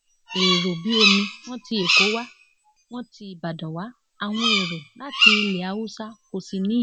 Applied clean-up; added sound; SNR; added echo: none; Bird vocalization, bird call, bird song; -2 dB; none.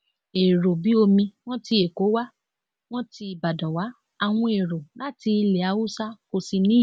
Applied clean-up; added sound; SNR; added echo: none; none; none; none.